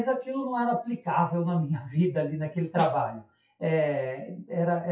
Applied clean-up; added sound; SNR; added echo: classical method WPE with log-MMSE.